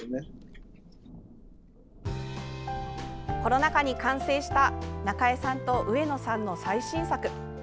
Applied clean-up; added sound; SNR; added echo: none; Thunder / Rain; 19 dB; none.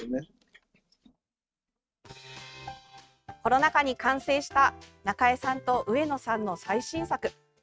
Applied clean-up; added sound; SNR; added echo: neural mask model RNNoise.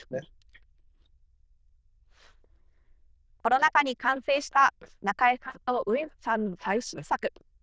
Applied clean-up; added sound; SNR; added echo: neural diffusion model UNIVERSE++.